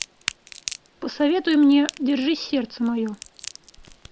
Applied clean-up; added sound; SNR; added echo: none; Crack; 15 dB; none.